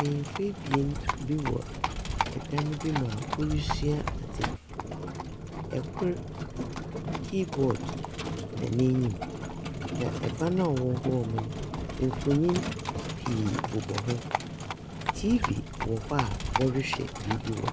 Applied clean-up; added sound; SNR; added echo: none; Livestock, farm animals, working animals; 3 dB; none.